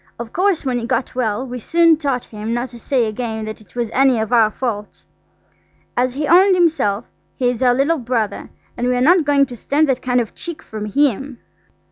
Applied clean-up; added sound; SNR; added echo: none; none; none; none.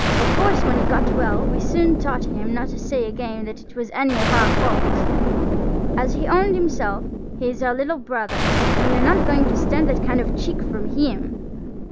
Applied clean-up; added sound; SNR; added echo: none; Explosion; -4 dB; none.